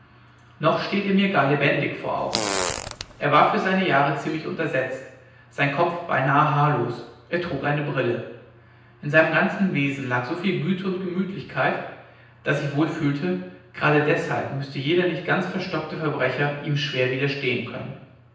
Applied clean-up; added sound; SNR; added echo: none; Fart; 4 dB; reverberation time 0.9 s.